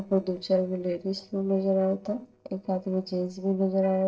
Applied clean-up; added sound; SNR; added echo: neural separator model SepFormer DNS4.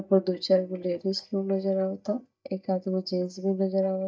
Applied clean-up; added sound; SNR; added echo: neural mask model DeepFilterNet 3.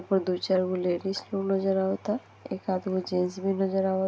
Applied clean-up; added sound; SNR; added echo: none; none; none; none.